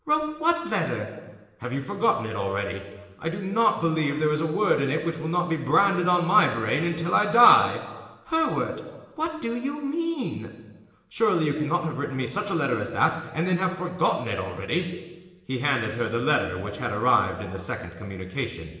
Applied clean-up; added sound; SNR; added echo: none; none; none; reverberation time 1.3 s.